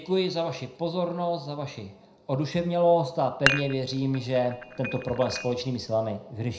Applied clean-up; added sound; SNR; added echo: none; Dishes, pots, and pans; 6 dB; reverberation time 0.4 s.